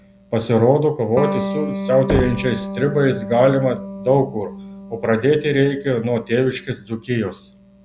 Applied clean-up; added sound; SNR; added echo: none; Knock + Electric guitar; 9 dB; none.